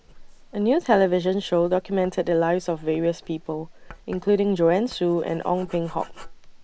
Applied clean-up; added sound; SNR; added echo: none; Writing; 20 dB; none.